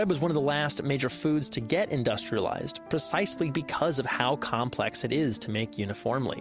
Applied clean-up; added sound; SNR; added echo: none; none; none; none.